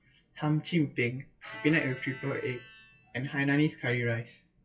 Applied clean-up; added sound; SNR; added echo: classical method WPE with log-MMSE.